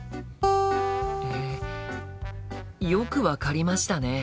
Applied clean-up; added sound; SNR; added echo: none; Acoustic guitar; 1 dB; none.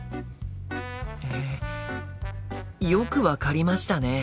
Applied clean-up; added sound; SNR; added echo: none; none; none; none.